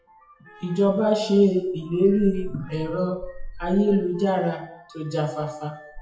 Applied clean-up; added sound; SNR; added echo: classical method WPE with log-MMSE.